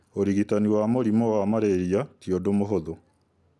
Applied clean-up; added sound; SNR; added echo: none; none; none; none.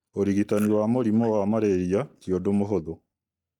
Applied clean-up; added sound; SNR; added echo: neural mask model DeepFilterNet 3.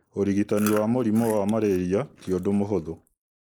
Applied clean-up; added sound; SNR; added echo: neural mask model Resemble Enhance denoiser.